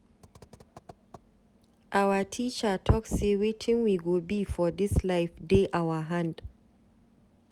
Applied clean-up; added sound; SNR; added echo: none; none; none; none.